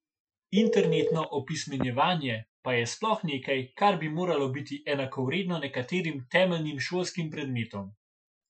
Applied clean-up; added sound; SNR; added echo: classical method Wiener filter.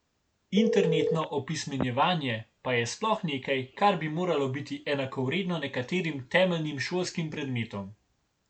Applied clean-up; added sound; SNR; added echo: none; Telephone; 9 dB; none.